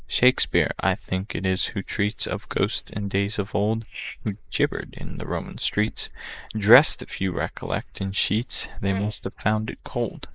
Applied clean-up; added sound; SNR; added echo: neural mask model Resemble Enhance denoiser.